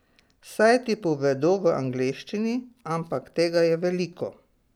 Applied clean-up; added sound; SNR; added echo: none; none; none; none.